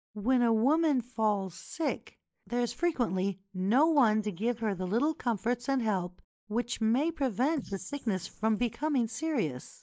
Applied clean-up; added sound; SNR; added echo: neural mask model Resemble Enhance denoiser.